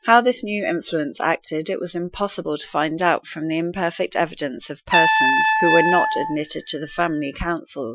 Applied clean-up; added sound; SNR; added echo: classical method Wiener filter.